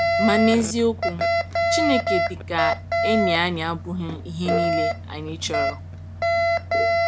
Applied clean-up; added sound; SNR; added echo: none; Alarm; -2 dB; none.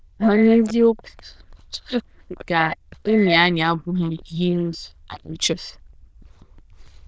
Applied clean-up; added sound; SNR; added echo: neural diffusion model UNIVERSE++.